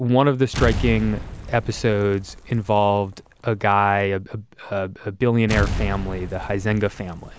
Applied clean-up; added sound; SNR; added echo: none; Explosion; 9 dB; none.